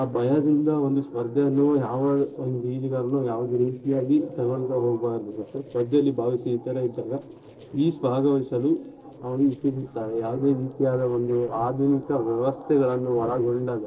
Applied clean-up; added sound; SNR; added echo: neural separator model SepFormer DNS4.